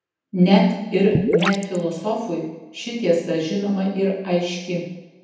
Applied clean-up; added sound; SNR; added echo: none; Gurgling / Liquid; 2 dB; reverberation time 0.9 s.